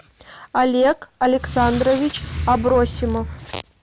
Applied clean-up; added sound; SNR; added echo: none; Squeak; 8 dB; none.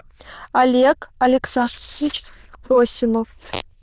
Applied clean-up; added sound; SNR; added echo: neural diffusion model UNIVERSE++.